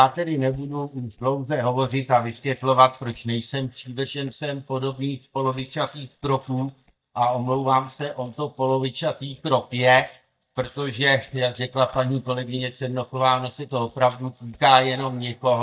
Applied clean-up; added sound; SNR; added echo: neural mask model DeepFilterNet 3.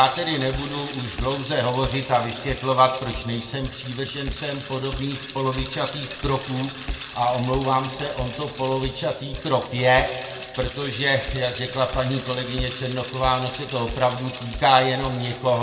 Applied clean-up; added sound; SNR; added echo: none; Bicycle; 7 dB; reverberation time 1.5 s.